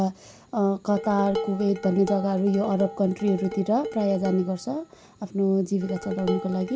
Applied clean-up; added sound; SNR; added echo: none; Dishes, pots, and pans; 11 dB; none.